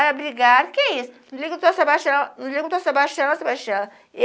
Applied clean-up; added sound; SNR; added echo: none; none; none; none.